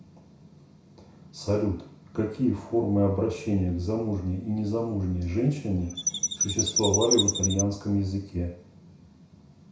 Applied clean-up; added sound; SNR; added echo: none; Chirp, tweet; 0 dB; reverberation time 0.6 s.